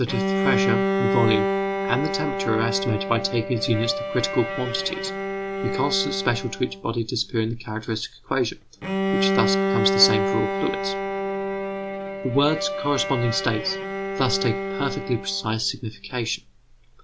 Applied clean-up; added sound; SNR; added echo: none; Bowed string instrument; 1 dB; none.